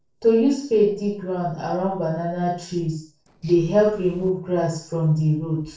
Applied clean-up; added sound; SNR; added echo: neural separator model SepFormer DNS4.